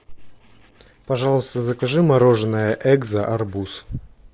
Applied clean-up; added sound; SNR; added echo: neural mask model Resemble Enhance denoiser.